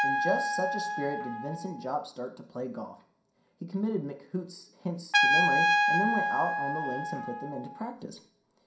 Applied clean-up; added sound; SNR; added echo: none; Trumpet; -4 dB; reverberation time 0.5 s.